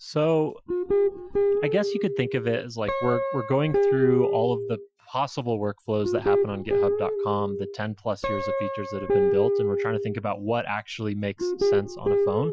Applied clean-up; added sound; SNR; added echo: classical method Wiener filter.